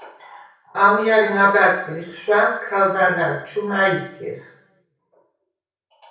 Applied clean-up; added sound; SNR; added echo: none; none; none; reverberation time 0.6 s.